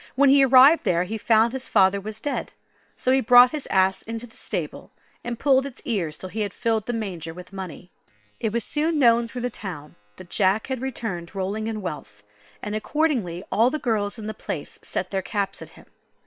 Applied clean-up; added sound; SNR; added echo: neural separator model SepFormer WHAM!.